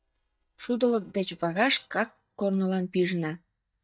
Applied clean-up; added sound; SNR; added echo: neural mask model DeepFilterNet 3.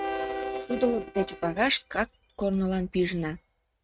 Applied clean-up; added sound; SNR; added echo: neural mask model RNNoise.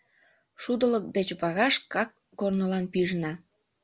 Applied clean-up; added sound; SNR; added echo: none; none; none; none.